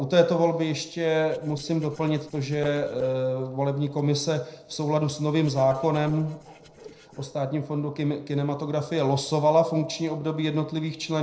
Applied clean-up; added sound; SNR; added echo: neural separator model SepFormer DNS4.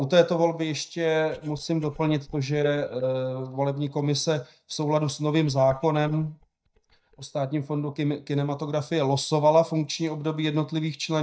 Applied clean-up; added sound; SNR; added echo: neural mask model DeepFilterNet 3.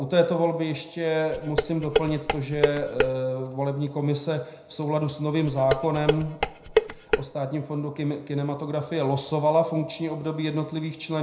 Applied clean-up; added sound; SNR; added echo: none; Dishes, pots, and pans; 1 dB; reverberation time 0.5 s.